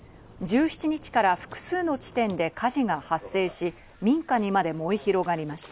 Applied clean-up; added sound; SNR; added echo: none; none; none; none.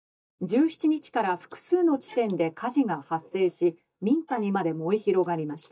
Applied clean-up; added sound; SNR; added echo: neural mask model DeepFilterNet 3.